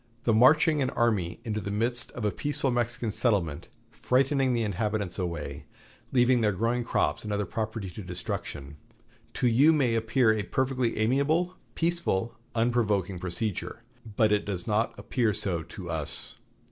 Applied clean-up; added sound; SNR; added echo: none; none; none; none.